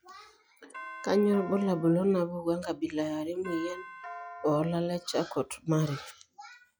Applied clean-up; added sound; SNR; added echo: classical method log-MMSE.